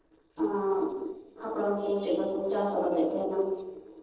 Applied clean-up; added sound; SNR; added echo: neural separator model SepFormer DNS4.